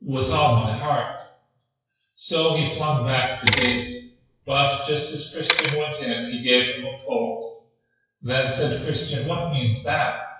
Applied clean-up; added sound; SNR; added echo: classical method WPE with log-MMSE.